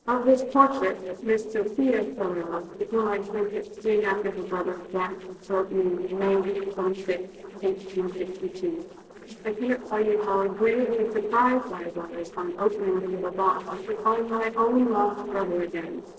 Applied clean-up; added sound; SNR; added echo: neural separator model SepFormer DNS4.